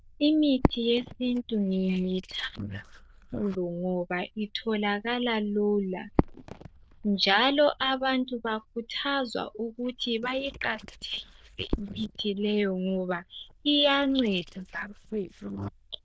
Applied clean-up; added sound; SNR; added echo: neural diffusion model UNIVERSE++.